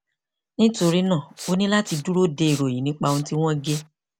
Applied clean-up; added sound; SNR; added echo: none; Respiratory sounds; 16 dB; none.